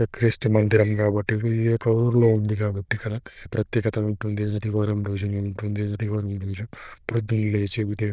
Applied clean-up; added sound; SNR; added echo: neural diffusion model UNIVERSE++.